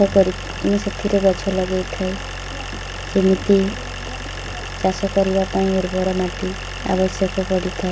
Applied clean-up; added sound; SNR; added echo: none; Idling; 9 dB; none.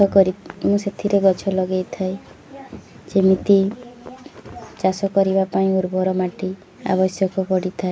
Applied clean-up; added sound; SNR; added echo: none; none; none; none.